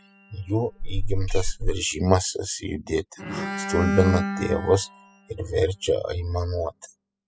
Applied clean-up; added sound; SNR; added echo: classical method spectral subtraction.